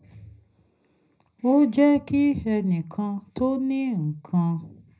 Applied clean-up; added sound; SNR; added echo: none; none; none; reverberation time 0.4 s.